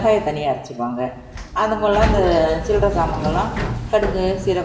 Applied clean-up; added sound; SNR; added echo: none; Sliding door; 5 dB; reverberation time 1.0 s.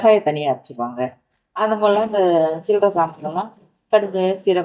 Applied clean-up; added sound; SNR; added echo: neural mask model DeepFilterNet 3.